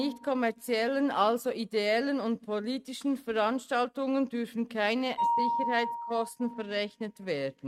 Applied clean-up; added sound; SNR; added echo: neural mask model RNNoise.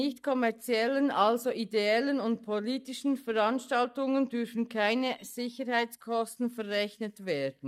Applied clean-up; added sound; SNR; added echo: neural mask model DeepFilterNet 3.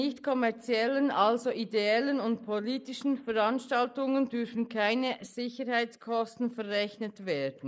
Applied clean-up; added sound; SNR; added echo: neural mask model Resemble Enhance denoiser.